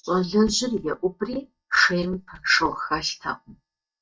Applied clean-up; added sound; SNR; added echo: neural mask model DeepFilterNet 3.